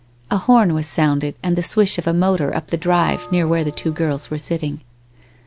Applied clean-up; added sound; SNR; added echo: none; Bell; 18 dB; none.